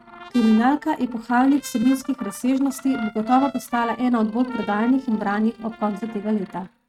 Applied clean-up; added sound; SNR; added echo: neural mask model RNNoise.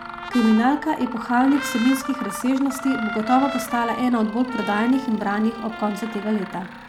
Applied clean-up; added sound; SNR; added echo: none; Trumpet + Mechanisms; 10 dB; none.